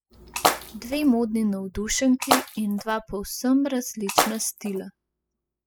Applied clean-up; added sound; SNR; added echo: classical method spectral subtraction.